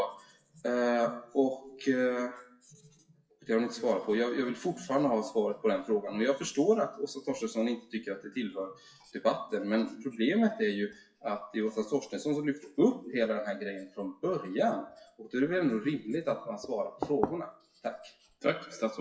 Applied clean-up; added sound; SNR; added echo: classical method WPE with log-MMSE.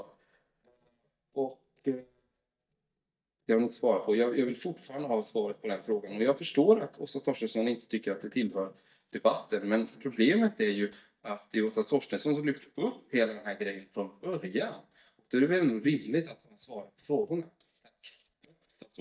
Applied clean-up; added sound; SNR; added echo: neural mask model DeepFilterNet 3.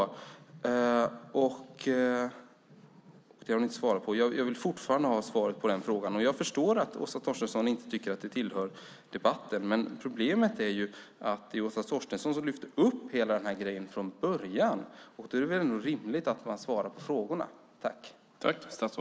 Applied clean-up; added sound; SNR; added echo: none; none; none; none.